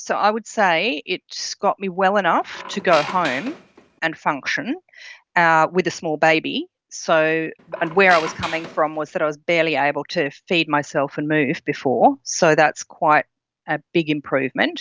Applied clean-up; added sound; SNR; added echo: none; Squeak; 13 dB; none.